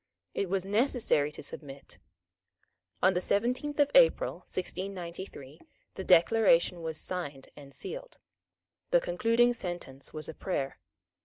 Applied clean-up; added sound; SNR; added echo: none; none; none; none.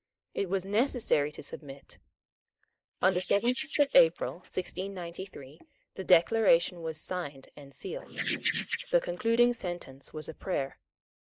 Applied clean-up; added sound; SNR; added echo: neural mask model Resemble Enhance denoiser.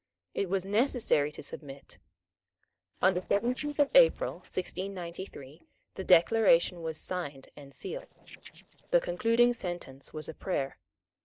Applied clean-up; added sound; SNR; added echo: neural separator model SepFormer DNS4.